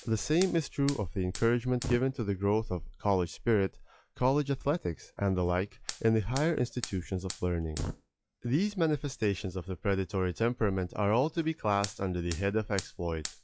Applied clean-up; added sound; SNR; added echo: classical method log-MMSE.